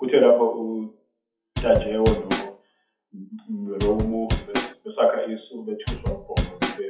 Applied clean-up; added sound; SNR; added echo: classical method WPE with log-MMSE.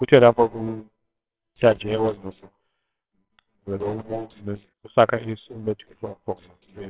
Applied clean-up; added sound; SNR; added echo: neural separator model SepFormer WHAMR!.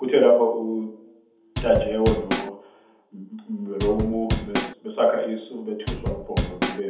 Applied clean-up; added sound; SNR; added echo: none; Drum / Drum kit; 2 dB; reverberation time 0.6 s.